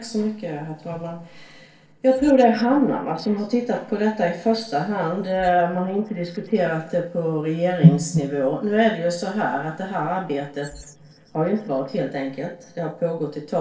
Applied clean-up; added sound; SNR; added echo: neural separator model SepFormer DNS4.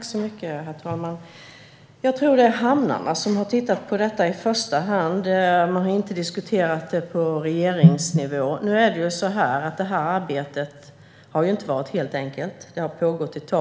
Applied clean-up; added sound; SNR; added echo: none; none; none; none.